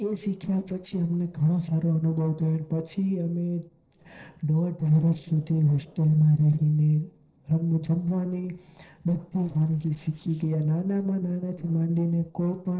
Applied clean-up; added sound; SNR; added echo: neural separator model SepFormer DNS4.